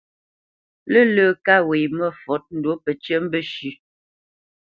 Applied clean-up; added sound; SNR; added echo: none; none; none; none.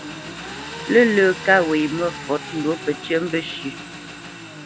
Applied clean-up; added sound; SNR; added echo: none; Engine; 12 dB; none.